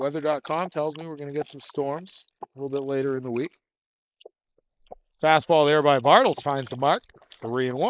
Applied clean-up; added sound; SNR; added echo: neural mask model Resemble Enhance denoiser.